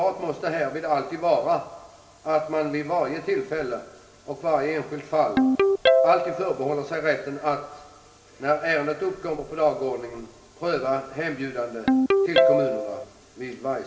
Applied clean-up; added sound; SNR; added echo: none; Ringtone; 1 dB; reverberation time 0.5 s.